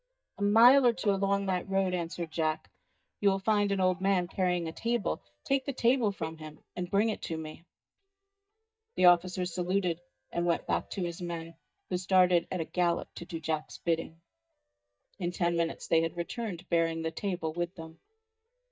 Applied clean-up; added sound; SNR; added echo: neural mask model DeepFilterNet 3.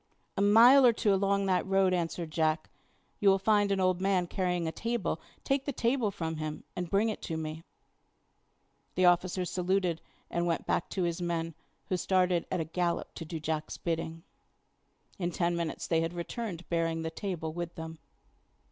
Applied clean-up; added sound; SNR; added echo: none; none; none; none.